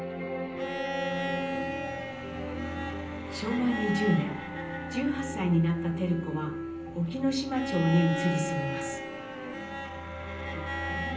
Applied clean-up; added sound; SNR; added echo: none; Bowed string instrument; 7 dB; reverberation time 0.6 s.